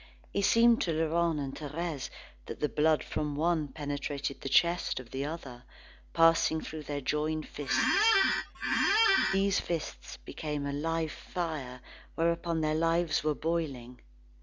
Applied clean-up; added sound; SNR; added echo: none; Squeak; -2 dB; none.